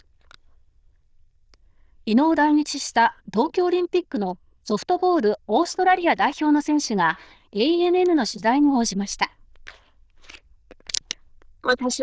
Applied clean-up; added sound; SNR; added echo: neural diffusion model UNIVERSE++.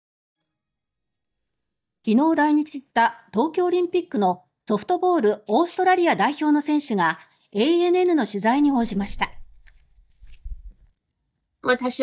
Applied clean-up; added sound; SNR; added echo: neural mask model DeepFilterNet 3.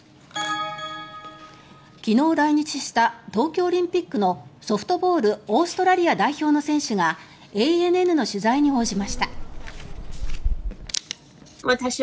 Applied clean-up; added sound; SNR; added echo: none; Insect; 5 dB; none.